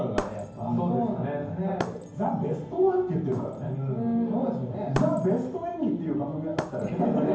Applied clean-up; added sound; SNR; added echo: none; Shatter; 13 dB; reverberation time 0.9 s.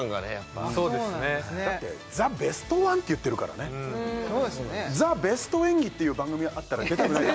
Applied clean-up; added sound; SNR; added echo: none; none; none; none.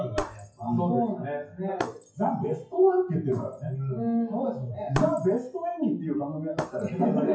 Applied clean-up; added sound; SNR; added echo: classical method WPE with log-MMSE.